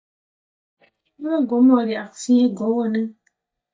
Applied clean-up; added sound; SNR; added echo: neural mask model DeepFilterNet 3.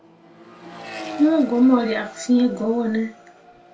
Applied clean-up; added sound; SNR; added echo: none; Accelerating, revving, vroom; 17 dB; reverberation time 0.2 s.